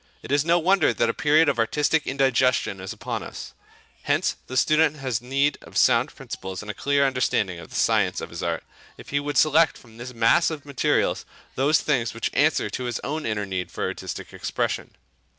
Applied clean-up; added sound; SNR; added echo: none; none; none; none.